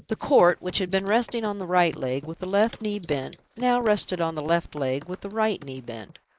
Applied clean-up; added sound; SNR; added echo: neural mask model Resemble Enhance denoiser.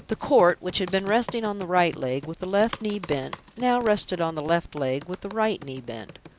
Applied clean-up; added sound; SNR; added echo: none; Computer keyboard; 19 dB; none.